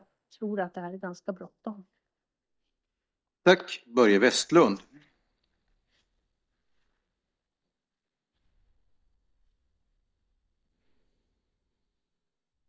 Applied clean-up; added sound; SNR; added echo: neural mask model DeepFilterNet 3.